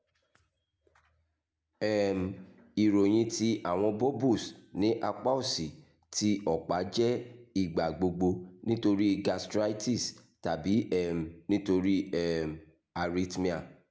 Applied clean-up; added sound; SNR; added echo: none; none; none; none.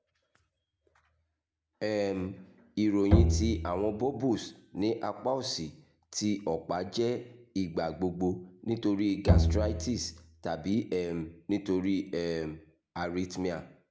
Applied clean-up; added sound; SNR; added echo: none; Bowed string instrument; -3 dB; none.